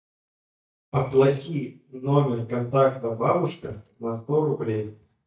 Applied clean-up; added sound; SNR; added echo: neural mask model DeepFilterNet 3.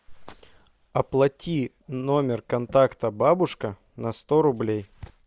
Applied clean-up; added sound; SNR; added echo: none; none; none; none.